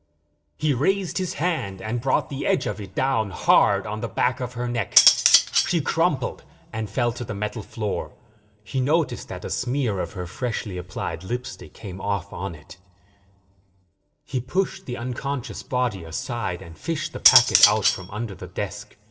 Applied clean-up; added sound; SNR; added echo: none; Cutlery, silverware; -4 dB; reverberation time 1.0 s.